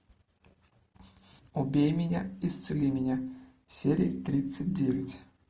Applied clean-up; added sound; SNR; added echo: none; none; none; none.